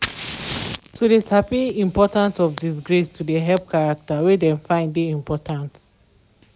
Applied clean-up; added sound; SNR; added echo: none; Fire; 16 dB; none.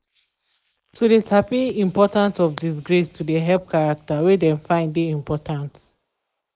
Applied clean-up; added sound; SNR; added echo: neural mask model Resemble Enhance denoiser.